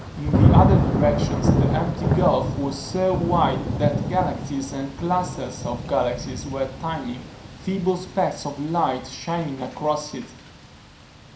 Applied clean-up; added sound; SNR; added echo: none; Thunder / Rain; -1 dB; reverberation time 0.5 s.